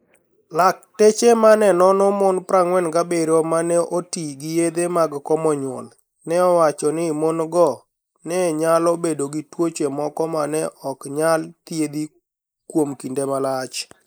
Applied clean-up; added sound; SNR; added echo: neural mask model Resemble Enhance denoiser.